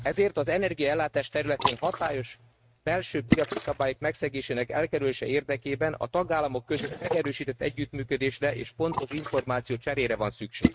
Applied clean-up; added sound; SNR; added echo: neural mask model RNNoise.